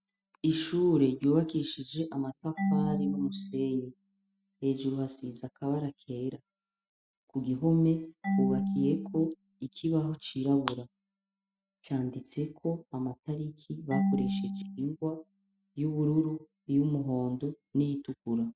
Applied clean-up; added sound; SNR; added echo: classical method spectral subtraction.